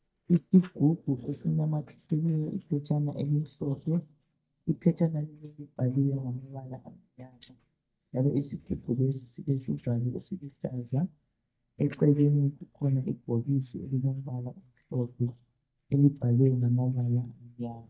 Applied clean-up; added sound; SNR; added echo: neural mask model DeepFilterNet 3.